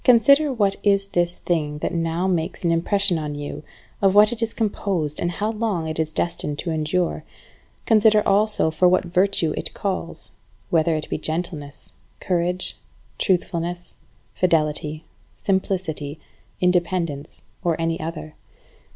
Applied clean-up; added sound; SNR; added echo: none; none; none; none.